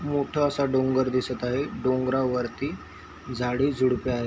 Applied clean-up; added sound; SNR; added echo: none; none; none; none.